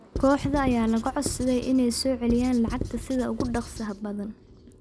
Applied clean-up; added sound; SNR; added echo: none; Writing; 9 dB; none.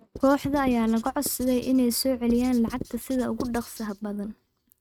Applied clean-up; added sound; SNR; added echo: neural mask model RNNoise.